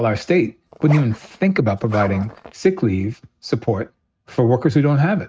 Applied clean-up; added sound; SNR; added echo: neural mask model RNNoise.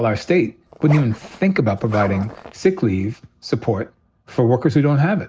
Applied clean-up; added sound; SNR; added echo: none; Zipper (clothing); 14 dB; none.